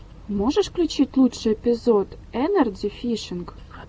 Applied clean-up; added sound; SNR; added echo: none; none; none; none.